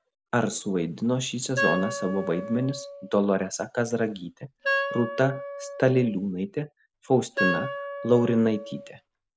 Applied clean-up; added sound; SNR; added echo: none; Wind instrument, woodwind instrument; 6 dB; none.